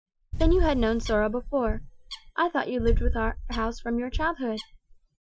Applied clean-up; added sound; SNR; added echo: classical method Wiener filter.